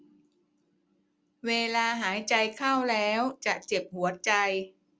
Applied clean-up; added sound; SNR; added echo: none; none; none; none.